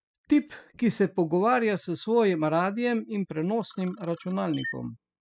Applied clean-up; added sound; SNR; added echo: classical method spectral subtraction.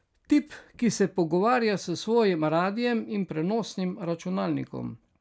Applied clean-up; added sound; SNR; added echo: none; none; none; none.